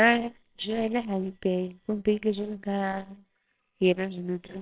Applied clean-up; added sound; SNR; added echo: neural separator model SepFormer WHAMR!.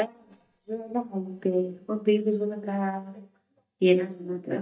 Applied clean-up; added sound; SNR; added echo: neural mask model DeepFilterNet 3.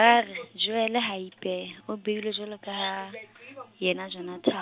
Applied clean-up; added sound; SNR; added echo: none; none; none; none.